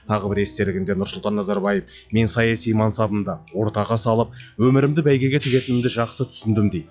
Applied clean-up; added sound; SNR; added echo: classical method log-MMSE.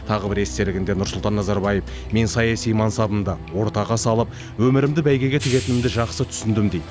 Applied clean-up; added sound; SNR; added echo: none; Train; 18 dB; none.